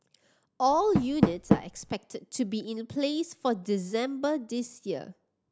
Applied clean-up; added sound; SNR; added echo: none; Door; 3 dB; none.